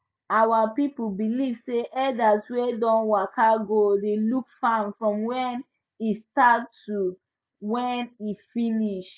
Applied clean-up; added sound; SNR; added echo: none; none; none; none.